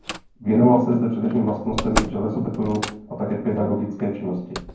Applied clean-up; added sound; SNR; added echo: none; Slam; 10 dB; reverberation time 0.9 s.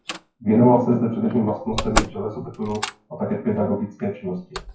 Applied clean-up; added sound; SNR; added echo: classical method WPE with log-MMSE.